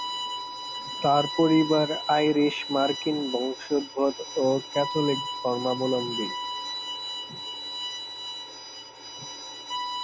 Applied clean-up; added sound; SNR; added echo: none; Bowed string instrument; 7 dB; none.